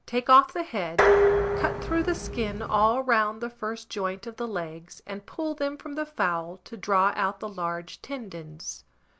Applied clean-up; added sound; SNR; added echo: none; Dishes, pots, and pans; -2 dB; none.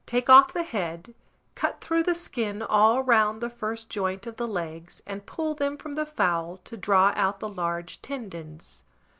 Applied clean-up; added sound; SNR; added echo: none; none; none; none.